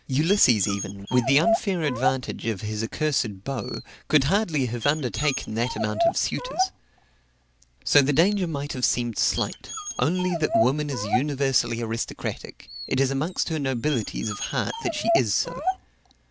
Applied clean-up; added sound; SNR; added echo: none; Dog; 6 dB; none.